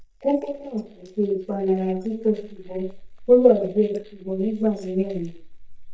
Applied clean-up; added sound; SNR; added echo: neural mask model DeepFilterNet 3.